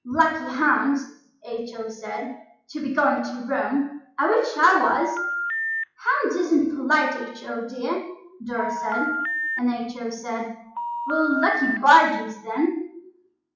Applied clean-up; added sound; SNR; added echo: classical method WPE with log-MMSE.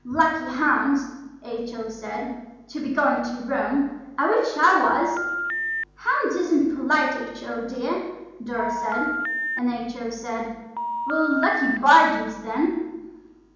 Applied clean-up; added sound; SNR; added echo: none; Telephone; 4 dB; reverberation time 1.0 s.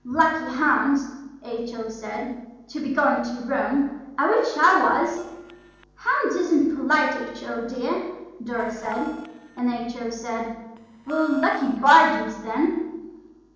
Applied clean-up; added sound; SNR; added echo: neural separator model SepFormer DNS4.